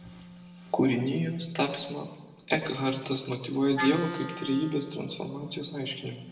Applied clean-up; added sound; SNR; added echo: none; Wind instrument, woodwind instrument; 12 dB; reverberation time 0.9 s.